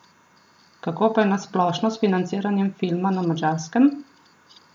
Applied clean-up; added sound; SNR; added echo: none; none; none; none.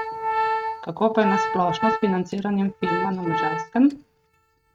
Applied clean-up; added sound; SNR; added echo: neural mask model RNNoise.